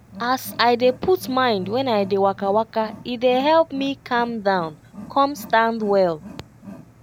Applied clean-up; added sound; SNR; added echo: none; Wild animals; 18 dB; none.